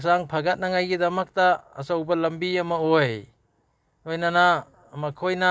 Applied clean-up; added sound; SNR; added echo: none; none; none; none.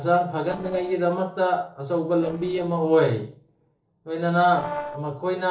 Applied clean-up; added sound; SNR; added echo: neural separator model SepFormer DNS4.